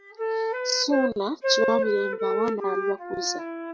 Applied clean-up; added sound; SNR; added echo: classical method log-MMSE.